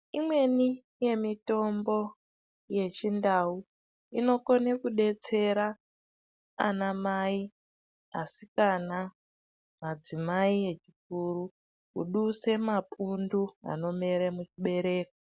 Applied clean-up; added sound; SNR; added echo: none; none; none; none.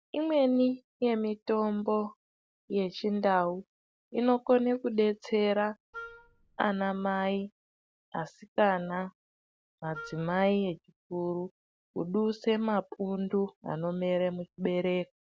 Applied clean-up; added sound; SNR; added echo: none; Wind instrument, woodwind instrument; 17 dB; none.